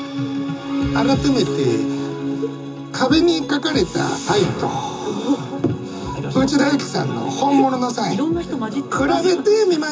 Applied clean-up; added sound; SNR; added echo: none; none; none; reverberation time 0.2 s.